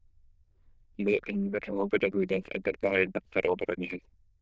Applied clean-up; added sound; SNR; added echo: neural diffusion model UNIVERSE++.